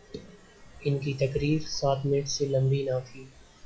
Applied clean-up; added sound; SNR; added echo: classical method log-MMSE.